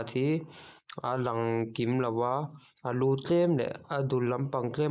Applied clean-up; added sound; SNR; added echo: neural mask model Resemble Enhance denoiser.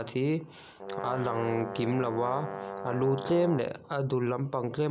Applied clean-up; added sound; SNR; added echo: none; Brass instrument; 9 dB; none.